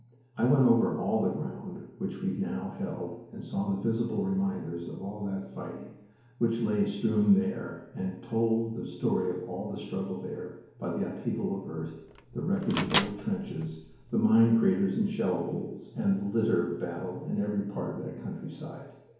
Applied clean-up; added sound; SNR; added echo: none; Microwave oven; 6 dB; reverberation time 1.0 s.